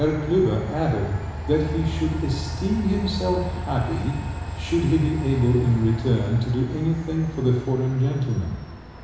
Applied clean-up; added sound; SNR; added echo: none; Train; 8 dB; reverberation time 1.0 s.